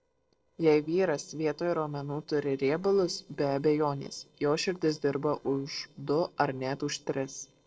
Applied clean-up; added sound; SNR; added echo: neural separator model SepFormer DNS4.